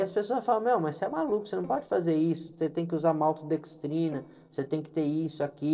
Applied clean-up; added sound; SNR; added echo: neural separator model SepFormer DNS4.